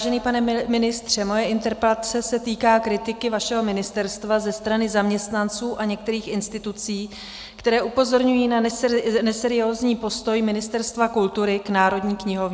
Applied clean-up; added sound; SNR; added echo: none; none; none; none.